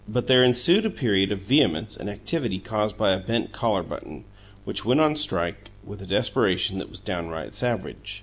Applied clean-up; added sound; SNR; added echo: none; none; none; none.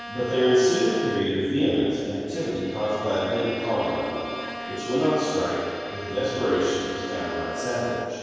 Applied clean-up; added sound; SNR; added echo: none; Bowed string instrument; 12 dB; reverberation time 2.2 s.